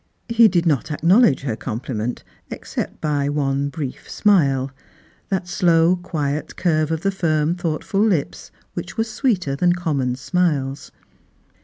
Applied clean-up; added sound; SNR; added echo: none; none; none; none.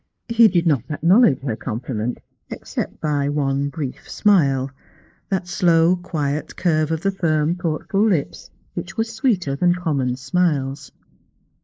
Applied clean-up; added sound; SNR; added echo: neural mask model Resemble Enhance denoiser.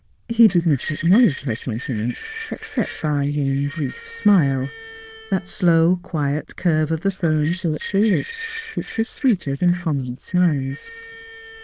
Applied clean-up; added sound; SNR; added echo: neural diffusion model UNIVERSE++.